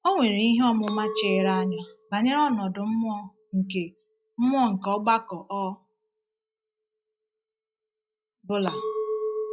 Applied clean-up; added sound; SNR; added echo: classical method log-MMSE.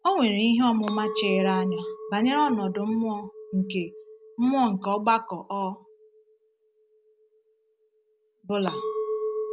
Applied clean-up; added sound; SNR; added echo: none; Chink, clink; 8 dB; none.